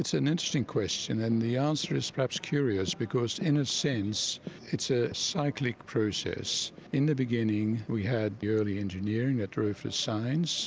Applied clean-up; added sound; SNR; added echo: none; none; none; none.